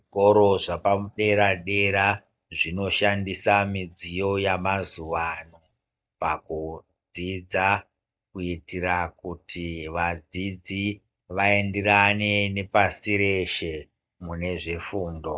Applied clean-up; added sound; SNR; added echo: neural mask model DeepFilterNet 3.